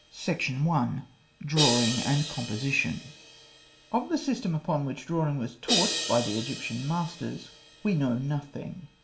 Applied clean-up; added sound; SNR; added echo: none; Crash cymbal; 7 dB; reverberation time 0.6 s.